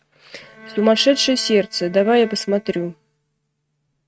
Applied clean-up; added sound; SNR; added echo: neural mask model RNNoise.